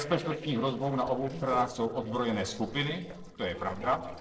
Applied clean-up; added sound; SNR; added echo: neural separator model SepFormer DNS4.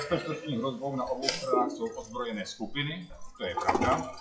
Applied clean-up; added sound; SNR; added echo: classical method WPE with log-MMSE.